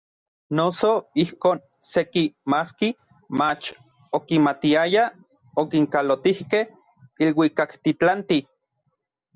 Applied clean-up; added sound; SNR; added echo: none; none; none; none.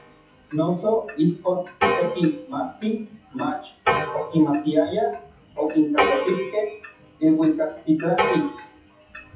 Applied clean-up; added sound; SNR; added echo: classical method WPE with log-MMSE.